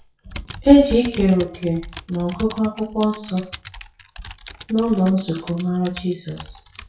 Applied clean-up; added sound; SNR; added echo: classical method WPE with log-MMSE.